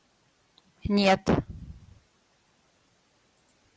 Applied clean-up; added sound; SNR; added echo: none; none; none; none.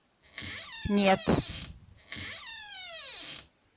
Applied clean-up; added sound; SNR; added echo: none; Door; 0 dB; none.